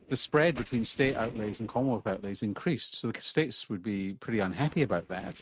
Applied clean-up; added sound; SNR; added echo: neural mask model RNNoise.